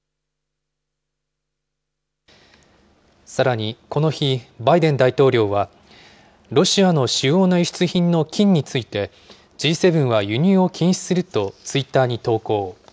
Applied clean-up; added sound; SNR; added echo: none; none; none; none.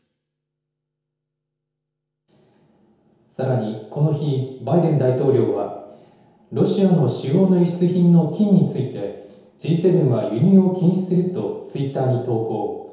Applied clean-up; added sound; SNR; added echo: none; none; none; reverberation time 1.0 s.